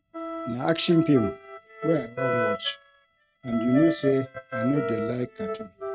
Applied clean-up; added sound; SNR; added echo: neural mask model RNNoise.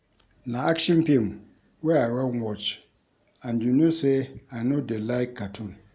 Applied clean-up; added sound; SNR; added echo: none; none; none; none.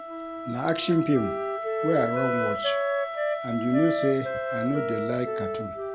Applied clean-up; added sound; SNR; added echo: none; Wind instrument, woodwind instrument + Wind instrument, woodwind instrument; 1 dB; none.